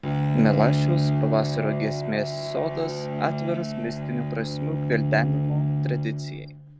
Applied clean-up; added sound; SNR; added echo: none; Bowed string instrument; -3 dB; none.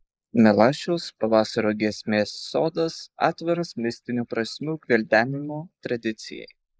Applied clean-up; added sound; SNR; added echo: neural mask model Resemble Enhance denoiser.